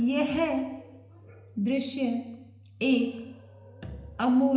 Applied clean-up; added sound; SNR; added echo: none; none; none; reverberation time 0.8 s.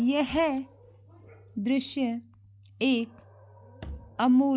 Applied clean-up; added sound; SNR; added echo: none; none; none; none.